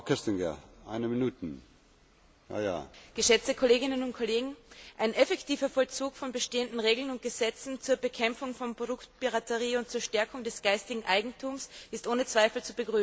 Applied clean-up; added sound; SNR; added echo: none; none; none; none.